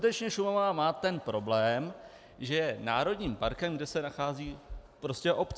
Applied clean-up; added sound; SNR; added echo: none; none; none; none.